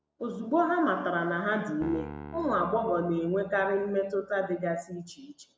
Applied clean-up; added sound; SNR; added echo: none; Piano; 18 dB; none.